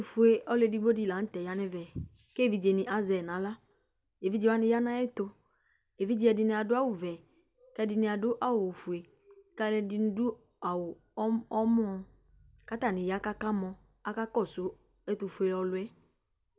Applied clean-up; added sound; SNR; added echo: none; none; none; none.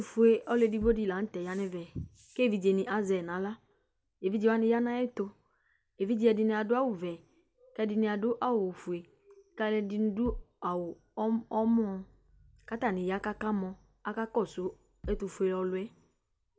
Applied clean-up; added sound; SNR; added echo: none; Bass drum; 10 dB; none.